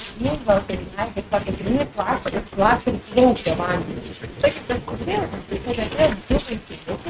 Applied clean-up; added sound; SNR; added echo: neural mask model RNNoise.